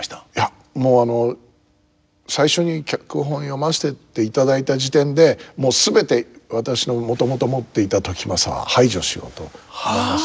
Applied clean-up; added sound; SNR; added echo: none; none; none; none.